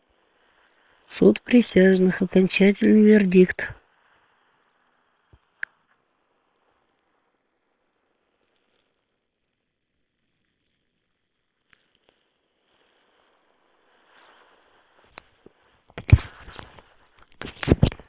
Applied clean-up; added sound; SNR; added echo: neural separator model SepFormer WHAM!.